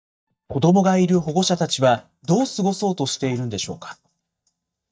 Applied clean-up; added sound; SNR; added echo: neural mask model DeepFilterNet 3.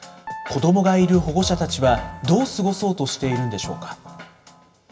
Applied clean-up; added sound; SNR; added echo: none; Piano; 18 dB; reverberation time 0.7 s.